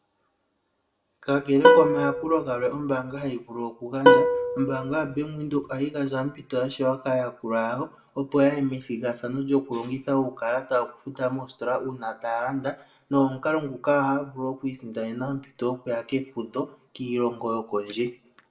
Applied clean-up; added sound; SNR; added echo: none; Plucked string instrument; -5 dB; reverberation time 0.4 s.